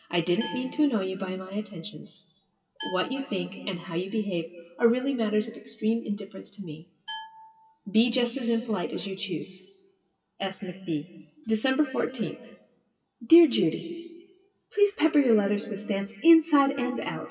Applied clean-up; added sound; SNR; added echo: classical method WPE with log-MMSE.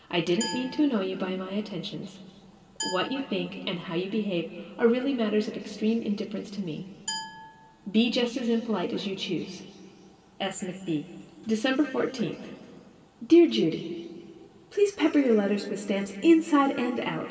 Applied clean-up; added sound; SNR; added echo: none; Glass; 14 dB; reverberation time 2.4 s.